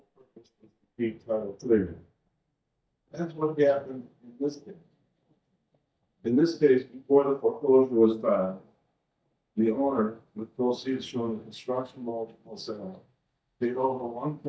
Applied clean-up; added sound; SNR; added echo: neural mask model DeepFilterNet 3.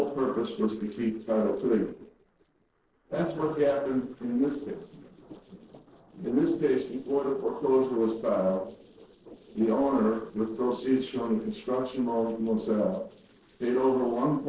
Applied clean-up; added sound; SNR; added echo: neural separator model SepFormer DNS4.